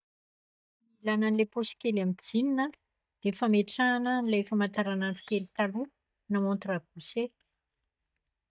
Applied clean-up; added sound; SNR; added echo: neural mask model DeepFilterNet 3.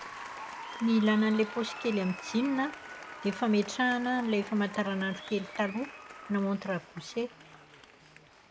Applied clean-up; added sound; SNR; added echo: none; Applause; 13 dB; none.